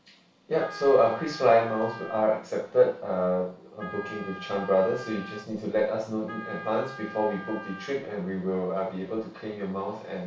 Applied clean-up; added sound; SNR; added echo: none; Wind instrument, woodwind instrument; 14 dB; reverberation time 0.3 s.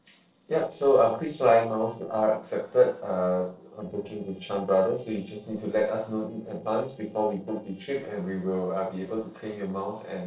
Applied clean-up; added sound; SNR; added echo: neural separator model SepFormer DNS4.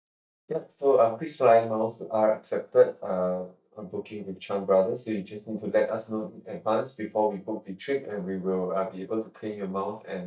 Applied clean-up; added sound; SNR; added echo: neural mask model DeepFilterNet 3.